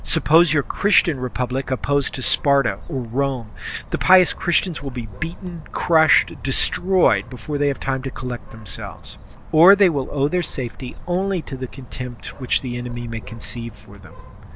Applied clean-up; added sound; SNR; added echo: none; Bird; 13 dB; none.